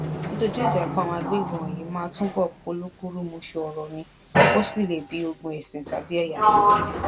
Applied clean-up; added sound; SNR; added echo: none; Sliding door; -1 dB; none.